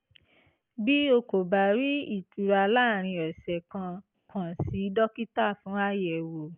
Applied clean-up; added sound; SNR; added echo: none; none; none; none.